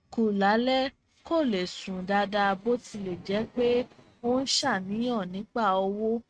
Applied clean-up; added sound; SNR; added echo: neural mask model RNNoise.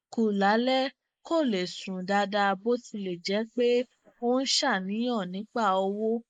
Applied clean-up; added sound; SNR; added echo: neural mask model Resemble Enhance denoiser.